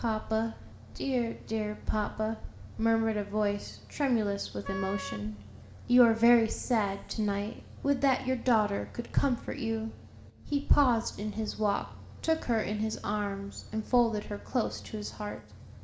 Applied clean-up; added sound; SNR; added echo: none; Wind instrument, woodwind instrument; 13 dB; reverberation time 2.0 s.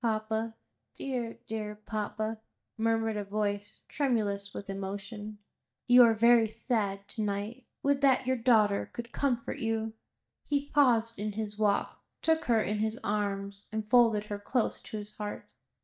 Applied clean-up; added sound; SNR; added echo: neural mask model DeepFilterNet 3.